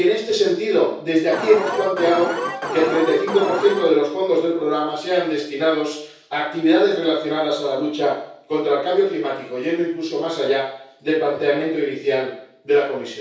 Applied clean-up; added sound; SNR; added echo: none; Alarm; 5 dB; reverberation time 0.6 s.